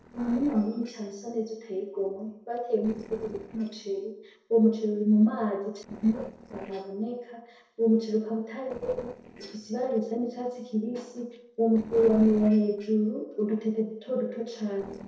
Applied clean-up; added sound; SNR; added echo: neural separator model SepFormer DNS4.